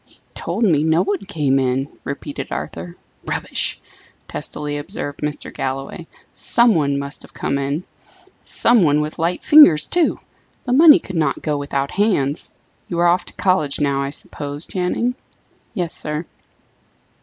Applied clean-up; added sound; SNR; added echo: none; none; none; none.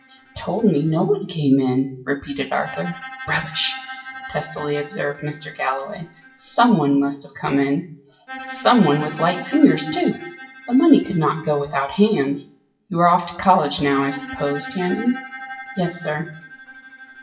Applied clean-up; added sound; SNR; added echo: classical method WPE with log-MMSE.